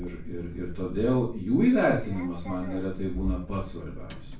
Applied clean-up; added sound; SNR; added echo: none; Sliding door; 13 dB; reverberation time 0.3 s.